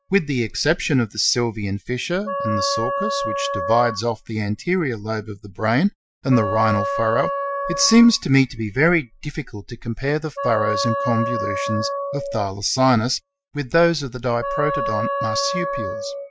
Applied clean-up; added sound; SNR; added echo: classical method Wiener filter.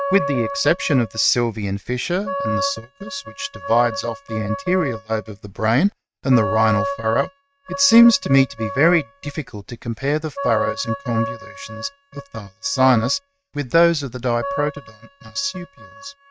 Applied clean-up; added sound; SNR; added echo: neural mask model RNNoise.